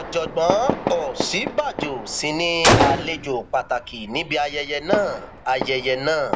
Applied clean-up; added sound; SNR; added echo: none; Fireworks + Gunshot, gunfire; 2 dB; none.